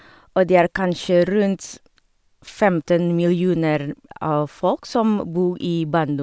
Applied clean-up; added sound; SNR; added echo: none; none; none; none.